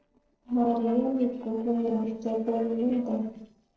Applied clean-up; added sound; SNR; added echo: neural separator model SepFormer DNS4.